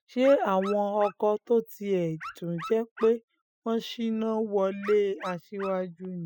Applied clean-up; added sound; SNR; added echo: classical method spectral subtraction.